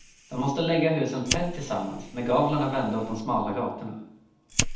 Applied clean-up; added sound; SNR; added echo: none; Fire; 8 dB; reverberation time 0.8 s.